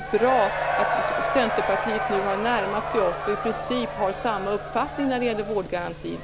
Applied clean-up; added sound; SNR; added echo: none; Crowd / Cheering; 2 dB; none.